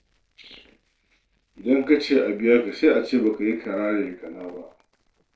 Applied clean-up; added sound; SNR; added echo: neural separator model SepFormer DNS4.